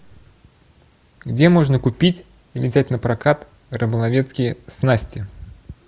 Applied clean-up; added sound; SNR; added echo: none; none; none; none.